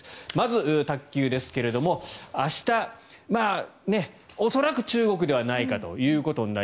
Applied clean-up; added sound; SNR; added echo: none; none; none; none.